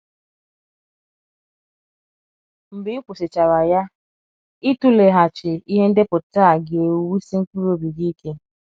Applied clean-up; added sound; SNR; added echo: none; none; none; none.